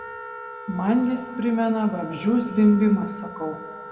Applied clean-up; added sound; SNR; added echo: none; Wind instrument, woodwind instrument; 15 dB; reverberation time 1.9 s.